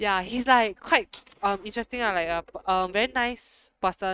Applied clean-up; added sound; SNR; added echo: neural mask model RNNoise.